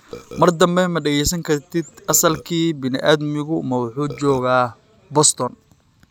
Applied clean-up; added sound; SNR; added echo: none; Burping, eructation; 15 dB; none.